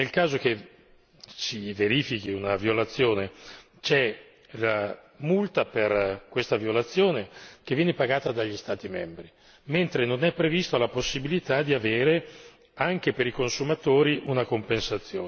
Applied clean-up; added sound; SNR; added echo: none; none; none; none.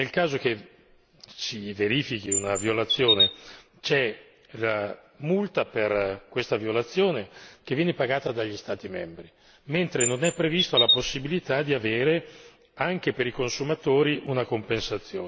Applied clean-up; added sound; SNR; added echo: none; Chirp, tweet; -1 dB; none.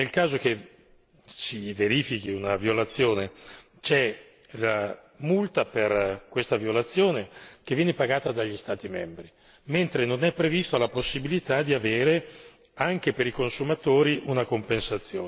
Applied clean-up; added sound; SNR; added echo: neural separator model SepFormer DNS4.